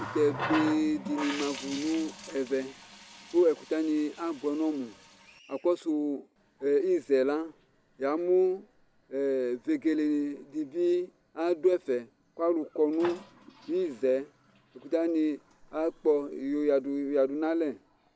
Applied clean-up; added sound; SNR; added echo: none; Water tap, faucet; 15 dB; none.